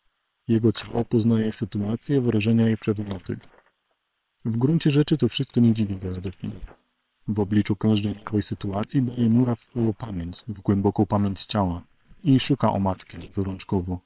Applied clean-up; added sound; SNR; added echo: neural separator model SepFormer WHAM!.